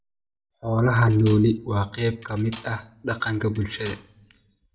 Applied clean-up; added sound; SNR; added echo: none; Cutlery, silverware; 19 dB; reverberation time 0.5 s.